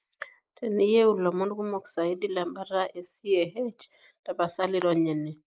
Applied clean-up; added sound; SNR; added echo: neural mask model Resemble Enhance denoiser.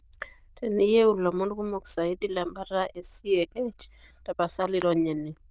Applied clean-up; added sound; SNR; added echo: neural diffusion model UNIVERSE++.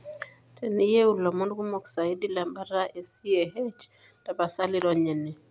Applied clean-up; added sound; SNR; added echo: none; none; none; none.